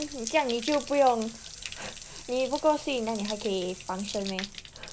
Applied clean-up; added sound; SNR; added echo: none; Bathtub (filling or washing); 12 dB; none.